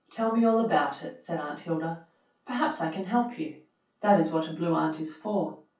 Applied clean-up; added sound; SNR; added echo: none; none; none; reverberation time 0.3 s.